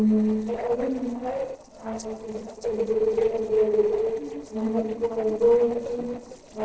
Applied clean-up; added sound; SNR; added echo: neural separator model SepFormer DNS4.